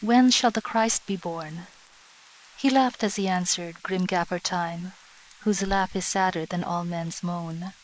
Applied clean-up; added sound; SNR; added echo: neural mask model Resemble Enhance denoiser.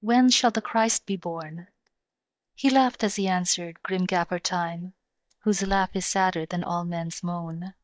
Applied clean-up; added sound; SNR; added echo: neural mask model DeepFilterNet 3.